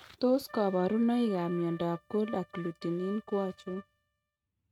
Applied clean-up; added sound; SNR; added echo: neural mask model RNNoise.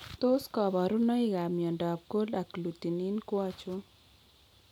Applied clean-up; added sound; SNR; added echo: none; none; none; none.